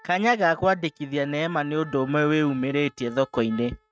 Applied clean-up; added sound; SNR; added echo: neural mask model RNNoise.